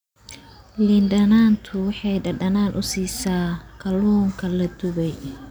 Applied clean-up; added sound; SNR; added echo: none; none; none; none.